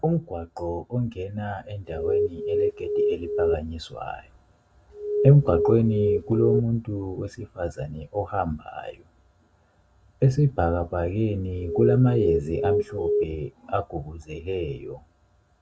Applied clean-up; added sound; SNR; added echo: none; Alarm; -1 dB; none.